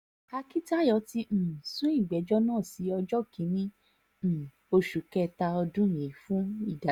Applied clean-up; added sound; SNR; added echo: none; none; none; none.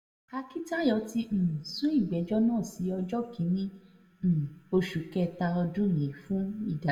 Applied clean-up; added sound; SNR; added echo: none; none; none; reverberation time 0.8 s.